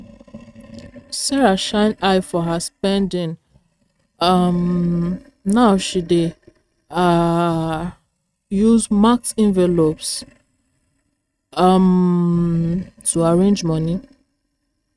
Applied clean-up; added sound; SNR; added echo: neural mask model RNNoise.